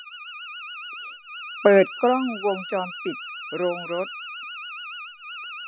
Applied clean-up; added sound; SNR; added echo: classical method spectral subtraction.